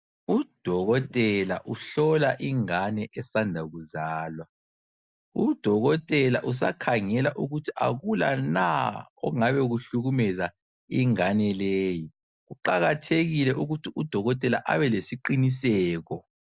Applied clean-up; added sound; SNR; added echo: none; none; none; none.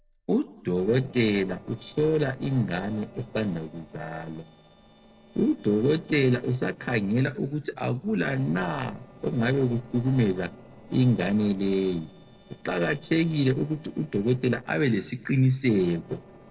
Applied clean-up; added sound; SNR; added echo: neural separator model SepFormer DNS4.